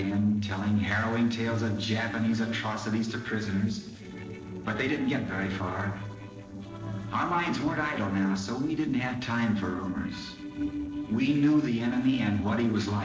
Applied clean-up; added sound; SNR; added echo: neural separator model SepFormer DNS4.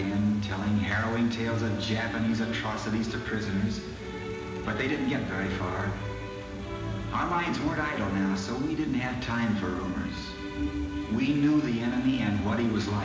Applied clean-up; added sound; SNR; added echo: none; Animal; 18 dB; reverberation time 1.0 s.